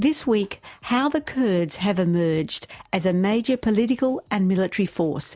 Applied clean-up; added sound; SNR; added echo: none; none; none; none.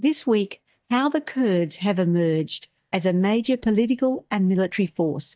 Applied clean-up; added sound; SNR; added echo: neural mask model DeepFilterNet 3.